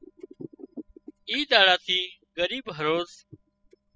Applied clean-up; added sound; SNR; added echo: classical method spectral subtraction.